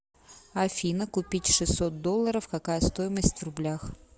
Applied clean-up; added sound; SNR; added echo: none; none; none; none.